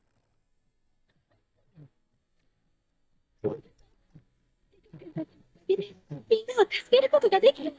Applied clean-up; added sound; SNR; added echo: neural mask model DeepFilterNet 3.